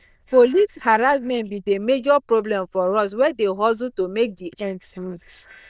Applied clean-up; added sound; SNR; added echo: neural diffusion model UNIVERSE++.